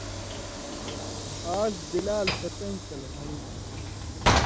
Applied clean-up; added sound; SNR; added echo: none; Sliding door / Train; -4 dB; none.